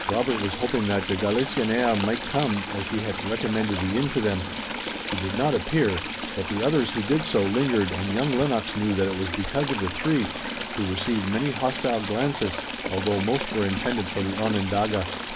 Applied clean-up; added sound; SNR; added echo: none; Stream / Trickle, dribble; 6 dB; none.